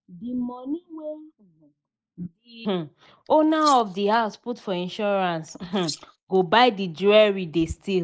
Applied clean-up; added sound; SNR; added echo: neural mask model Resemble Enhance denoiser.